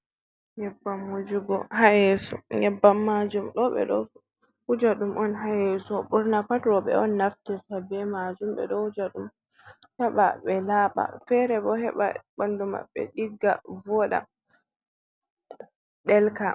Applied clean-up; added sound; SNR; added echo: none; none; none; none.